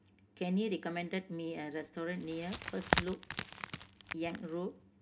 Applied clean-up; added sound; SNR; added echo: none; Wood; -1 dB; reverberation time 0.3 s.